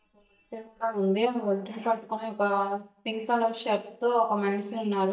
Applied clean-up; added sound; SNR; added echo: neural mask model DeepFilterNet 3.